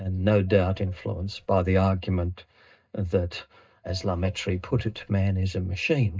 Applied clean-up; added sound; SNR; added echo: neural mask model DeepFilterNet 3.